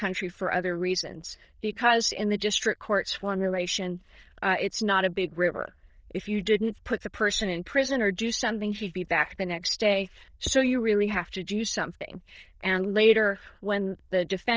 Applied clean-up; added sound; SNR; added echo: neural diffusion model UNIVERSE++.